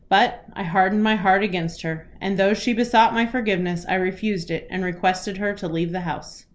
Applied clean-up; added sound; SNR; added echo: none; none; none; none.